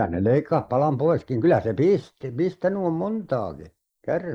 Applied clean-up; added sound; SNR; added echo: neural mask model Resemble Enhance denoiser.